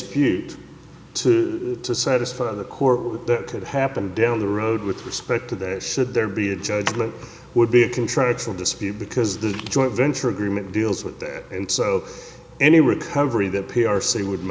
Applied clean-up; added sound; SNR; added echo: none; none; none; none.